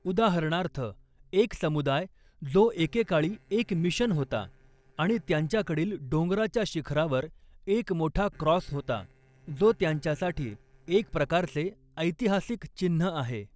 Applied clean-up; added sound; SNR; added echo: neural separator model SepFormer DNS4.